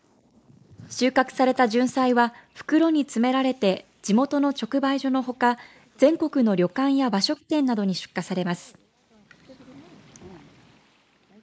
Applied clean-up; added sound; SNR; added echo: neural mask model Resemble Enhance denoiser.